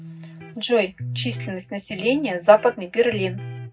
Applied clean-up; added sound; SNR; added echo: none; Electric guitar; 13 dB; reverberation time 0.3 s.